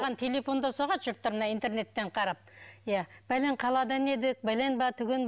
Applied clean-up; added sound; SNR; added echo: none; none; none; none.